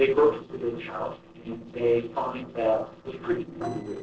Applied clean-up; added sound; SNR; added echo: neural separator model SepFormer DNS4.